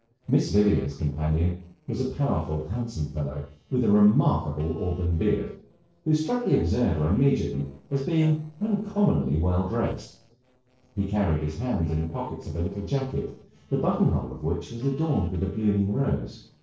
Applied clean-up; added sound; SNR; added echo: neural separator model SepFormer DNS4.